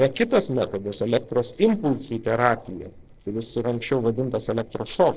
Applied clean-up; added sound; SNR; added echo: neural separator model SepFormer DNS4.